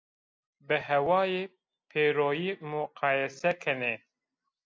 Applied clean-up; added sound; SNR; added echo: none; none; none; none.